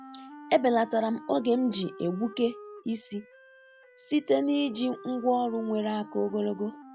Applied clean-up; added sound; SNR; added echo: none; Wind instrument, woodwind instrument; 18 dB; none.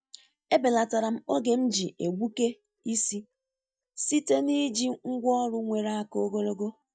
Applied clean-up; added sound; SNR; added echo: neural mask model DeepFilterNet 3.